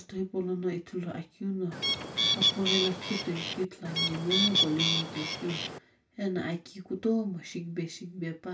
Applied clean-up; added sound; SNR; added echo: none; Bird; -4 dB; reverberation time 0.2 s.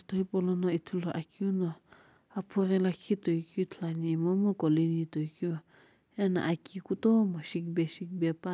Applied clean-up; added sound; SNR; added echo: none; none; none; none.